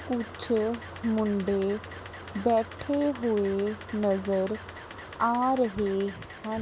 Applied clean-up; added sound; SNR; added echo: none; Camera; 18 dB; none.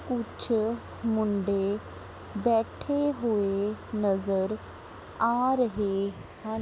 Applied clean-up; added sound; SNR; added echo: none; none; none; none.